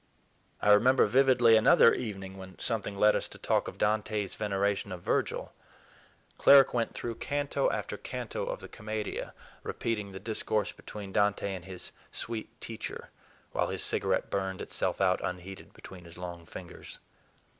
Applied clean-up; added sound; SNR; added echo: none; none; none; none.